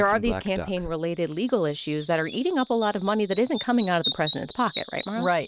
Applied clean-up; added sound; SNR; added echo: neural mask model RNNoise.